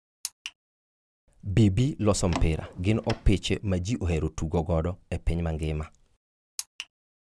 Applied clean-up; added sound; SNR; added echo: none; Door; 11 dB; none.